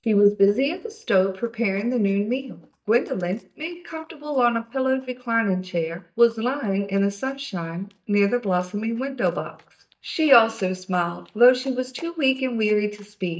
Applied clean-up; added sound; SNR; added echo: neural mask model DeepFilterNet 3.